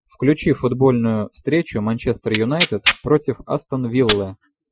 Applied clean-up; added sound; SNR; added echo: classical method Wiener filter.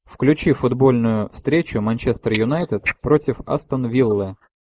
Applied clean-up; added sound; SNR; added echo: neural mask model Resemble Enhance denoiser.